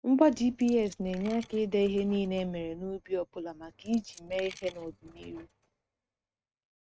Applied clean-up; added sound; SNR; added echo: neural mask model RNNoise.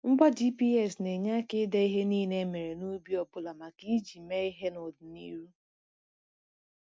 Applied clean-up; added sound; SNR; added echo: none; none; none; none.